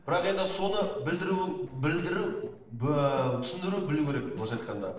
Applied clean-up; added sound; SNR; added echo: neural separator model SepFormer DNS4.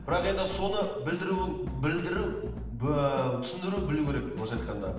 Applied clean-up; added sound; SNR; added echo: none; Drum / Drum kit; 9 dB; reverberation time 1.0 s.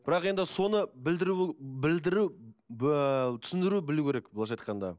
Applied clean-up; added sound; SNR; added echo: none; none; none; none.